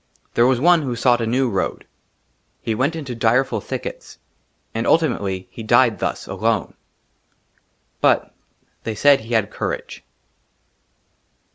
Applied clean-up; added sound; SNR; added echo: none; none; none; none.